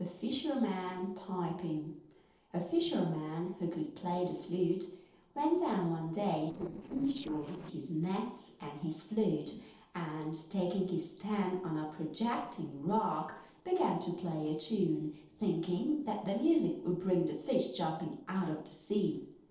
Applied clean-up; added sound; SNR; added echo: neural separator model SepFormer DNS4.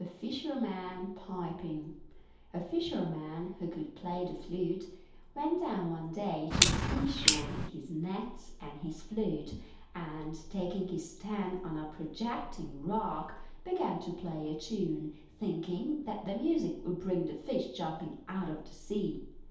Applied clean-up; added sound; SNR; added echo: none; Clock; -4 dB; reverberation time 0.8 s.